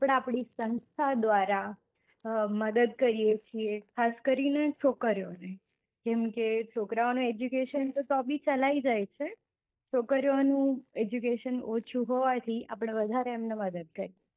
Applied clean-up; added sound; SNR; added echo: neural mask model DeepFilterNet 3.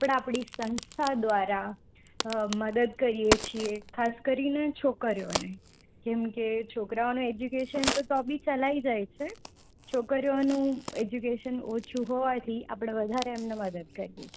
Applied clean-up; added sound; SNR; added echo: none; Crack; 10 dB; none.